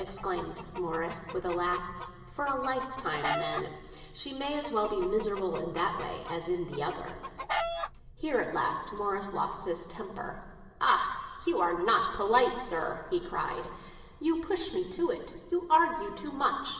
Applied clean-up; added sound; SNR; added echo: none; Chicken, rooster; 8 dB; reverberation time 2.2 s.